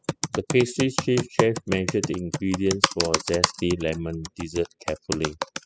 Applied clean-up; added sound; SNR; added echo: classical method spectral subtraction.